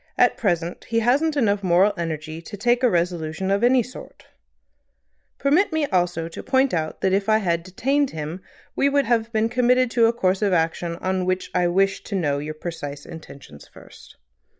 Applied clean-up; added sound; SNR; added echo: none; none; none; none.